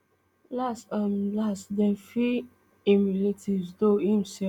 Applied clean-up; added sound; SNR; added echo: none; none; none; none.